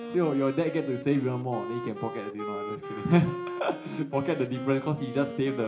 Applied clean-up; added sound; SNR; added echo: none; Wind instrument, woodwind instrument; 10 dB; reverberation time 0.4 s.